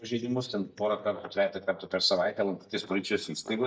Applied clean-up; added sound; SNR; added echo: neural mask model DeepFilterNet 3.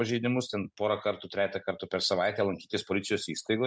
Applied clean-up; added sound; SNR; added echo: none; none; none; none.